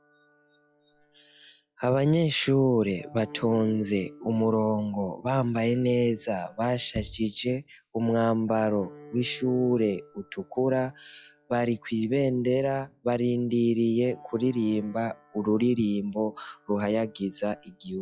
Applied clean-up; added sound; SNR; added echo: classical method log-MMSE.